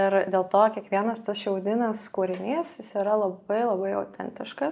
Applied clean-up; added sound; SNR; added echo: none; none; none; none.